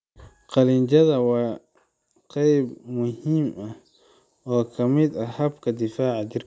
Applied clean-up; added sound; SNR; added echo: none; none; none; none.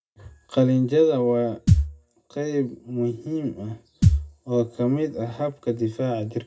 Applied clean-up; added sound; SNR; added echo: none; Thump, thud; -2 dB; reverberation time 0.2 s.